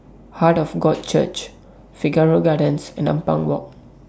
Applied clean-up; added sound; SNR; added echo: none; none; none; none.